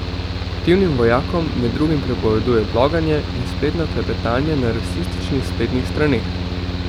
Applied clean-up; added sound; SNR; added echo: none; Mechanical fan; 3 dB; none.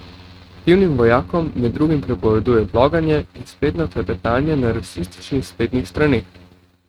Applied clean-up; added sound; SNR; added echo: neural mask model RNNoise.